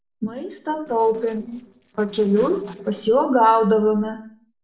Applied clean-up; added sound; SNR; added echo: neural separator model SepFormer DNS4.